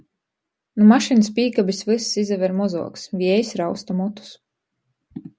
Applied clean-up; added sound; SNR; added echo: none; none; none; none.